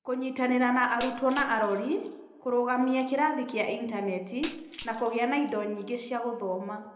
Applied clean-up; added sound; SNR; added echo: none; Shatter; 20 dB; reverberation time 0.8 s.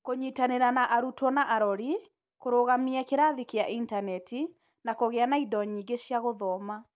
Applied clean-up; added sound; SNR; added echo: none; none; none; none.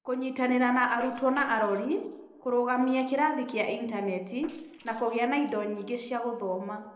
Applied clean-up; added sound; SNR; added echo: neural separator model SepFormer DNS4.